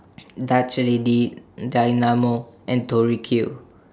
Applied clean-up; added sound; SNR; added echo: none; none; none; none.